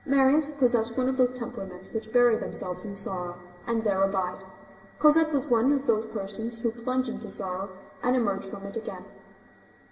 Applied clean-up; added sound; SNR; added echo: none; none; none; reverberation time 2.9 s.